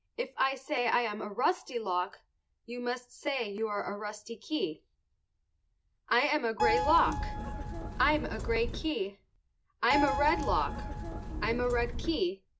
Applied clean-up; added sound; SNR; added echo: none; Keyboard (musical); 2 dB; none.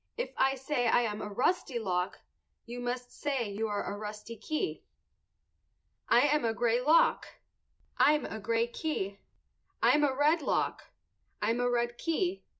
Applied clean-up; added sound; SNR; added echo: none; none; none; none.